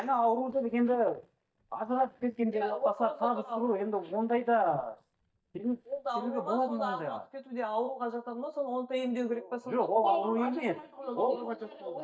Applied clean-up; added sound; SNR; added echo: neural mask model DeepFilterNet 3.